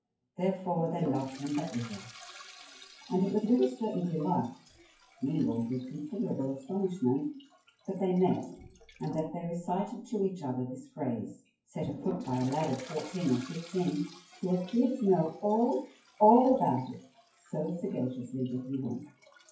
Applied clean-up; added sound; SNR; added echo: classical method WPE with log-MMSE.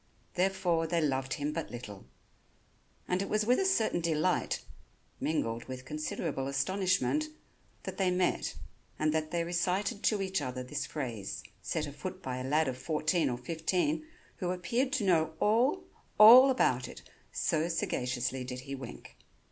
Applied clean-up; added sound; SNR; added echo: none; none; none; none.